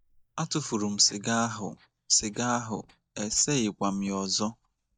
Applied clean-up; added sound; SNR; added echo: neural mask model DeepFilterNet 3.